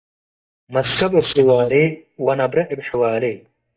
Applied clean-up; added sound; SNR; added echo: neural mask model DeepFilterNet 3.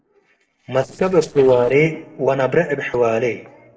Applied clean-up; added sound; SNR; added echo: neural separator model SepFormer DNS4.